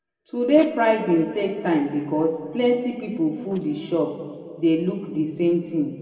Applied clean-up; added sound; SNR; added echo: neural separator model SepFormer DNS4.